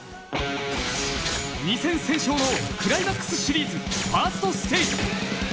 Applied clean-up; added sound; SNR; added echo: none; none; none; none.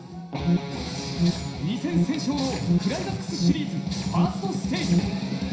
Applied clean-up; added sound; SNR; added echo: none; Alarm; 0 dB; reverberation time 0.5 s.